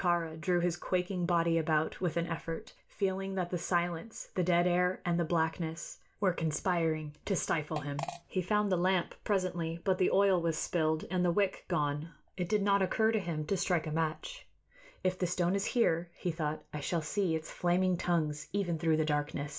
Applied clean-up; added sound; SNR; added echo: none; Fart; 12 dB; reverberation time 0.2 s.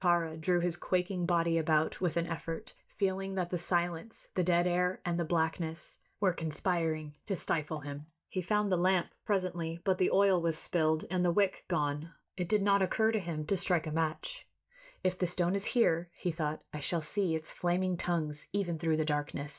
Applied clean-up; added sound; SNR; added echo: neural mask model DeepFilterNet 3.